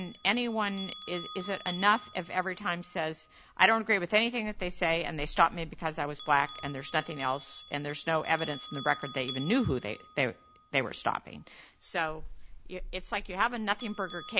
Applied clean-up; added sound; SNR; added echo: none; Bell; 12 dB; none.